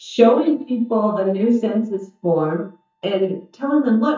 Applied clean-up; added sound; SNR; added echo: neural mask model DeepFilterNet 3.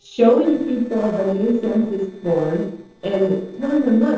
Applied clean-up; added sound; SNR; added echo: neural separator model SepFormer DNS4.